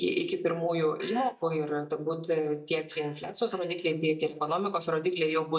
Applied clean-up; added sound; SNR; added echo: neural mask model DeepFilterNet 3.